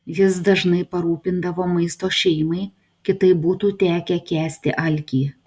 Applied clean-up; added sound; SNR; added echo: none; none; none; none.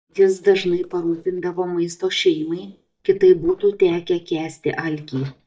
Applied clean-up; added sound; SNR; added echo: neural mask model DeepFilterNet 3.